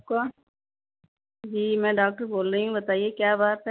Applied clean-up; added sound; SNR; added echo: none; none; none; none.